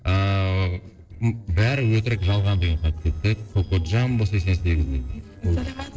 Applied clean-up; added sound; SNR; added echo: neural separator model SepFormer DNS4.